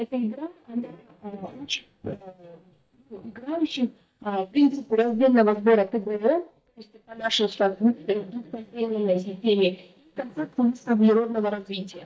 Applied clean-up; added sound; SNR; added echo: neural mask model DeepFilterNet 3.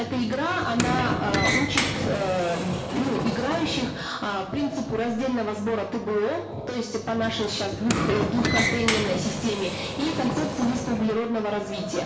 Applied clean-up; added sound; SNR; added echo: none; Sliding door; 3 dB; reverberation time 0.5 s.